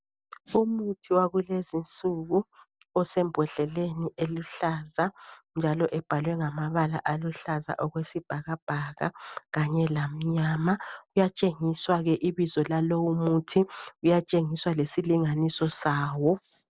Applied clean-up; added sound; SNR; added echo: none; none; none; none.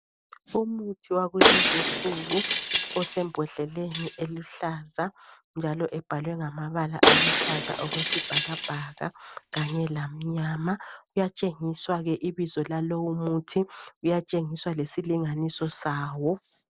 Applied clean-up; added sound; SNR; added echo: none; Shatter; -3 dB; none.